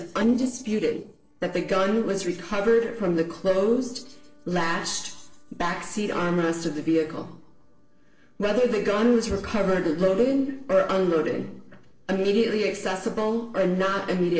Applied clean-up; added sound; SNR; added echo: neural separator model SepFormer DNS4.